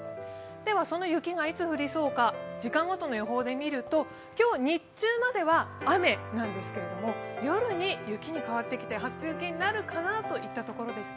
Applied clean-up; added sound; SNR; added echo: none; none; none; none.